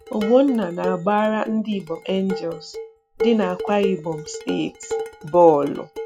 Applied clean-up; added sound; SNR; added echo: classical method log-MMSE.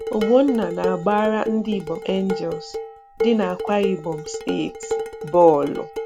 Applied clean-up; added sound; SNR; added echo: none; Dishes, pots, and pans; 7 dB; none.